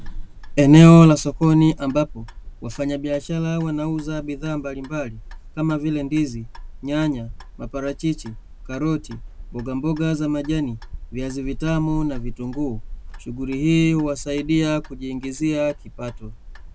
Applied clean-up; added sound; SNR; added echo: none; Clock; 14 dB; none.